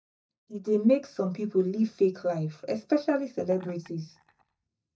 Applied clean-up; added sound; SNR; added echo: neural mask model DeepFilterNet 3.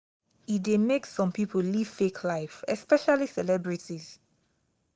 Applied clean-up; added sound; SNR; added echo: none; none; none; none.